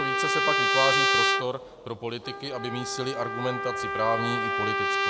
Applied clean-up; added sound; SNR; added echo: none; Trumpet; -4 dB; none.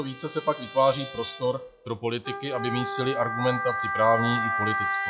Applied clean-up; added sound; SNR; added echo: classical method log-MMSE.